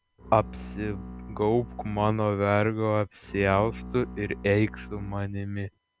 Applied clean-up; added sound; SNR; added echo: none; Bowed string instrument; 14 dB; none.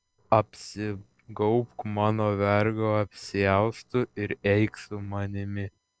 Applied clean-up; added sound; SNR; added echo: neural separator model SepFormer DNS4.